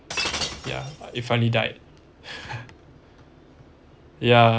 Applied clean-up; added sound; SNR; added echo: none; Shatter; 8 dB; none.